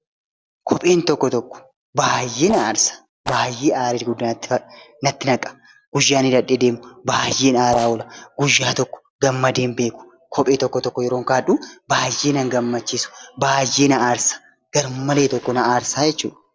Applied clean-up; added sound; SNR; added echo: neural separator model SepFormer DNS4.